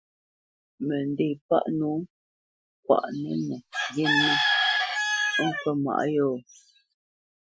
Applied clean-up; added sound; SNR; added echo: classical method Wiener filter.